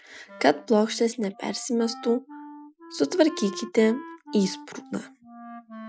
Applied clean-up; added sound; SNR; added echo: classical method Wiener filter.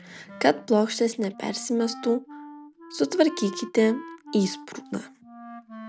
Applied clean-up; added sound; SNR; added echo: none; Wind instrument, woodwind instrument; 16 dB; none.